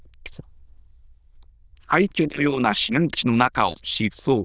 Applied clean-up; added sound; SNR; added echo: neural diffusion model UNIVERSE++.